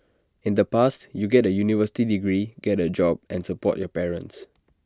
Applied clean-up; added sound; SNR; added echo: none; none; none; none.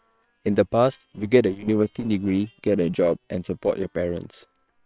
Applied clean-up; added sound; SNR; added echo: neural separator model SepFormer WHAM!.